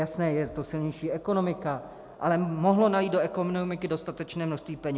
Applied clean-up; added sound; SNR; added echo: none; none; none; none.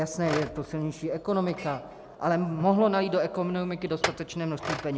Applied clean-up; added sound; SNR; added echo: none; Chink, clink; 11 dB; none.